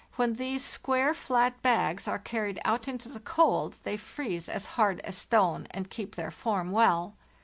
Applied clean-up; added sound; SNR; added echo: none; none; none; none.